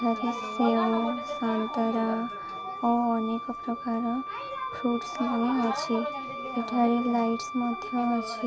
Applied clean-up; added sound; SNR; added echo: none; Wind instrument, woodwind instrument; 9 dB; none.